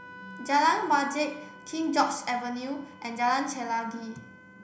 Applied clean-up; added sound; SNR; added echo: none; Wind instrument, woodwind instrument; 20 dB; reverberation time 0.4 s.